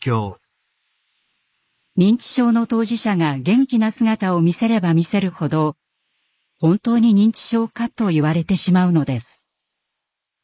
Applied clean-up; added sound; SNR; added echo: neural mask model Resemble Enhance denoiser.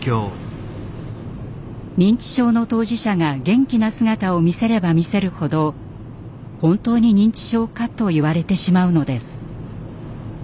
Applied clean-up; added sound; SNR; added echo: none; none; none; none.